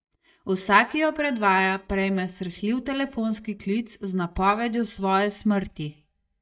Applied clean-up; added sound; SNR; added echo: neural mask model DeepFilterNet 3.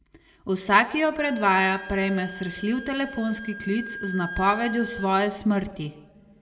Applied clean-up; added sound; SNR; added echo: none; Wind instrument, woodwind instrument; 14 dB; reverberation time 1.0 s.